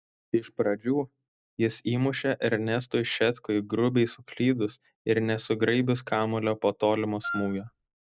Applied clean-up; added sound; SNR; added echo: none; Wind instrument, woodwind instrument; 10 dB; none.